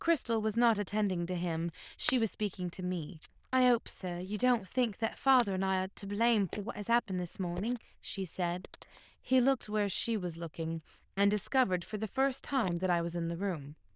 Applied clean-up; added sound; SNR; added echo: neural diffusion model UNIVERSE++.